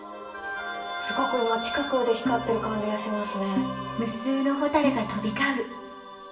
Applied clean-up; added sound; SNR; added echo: none; Organ; 7 dB; reverberation time 0.9 s.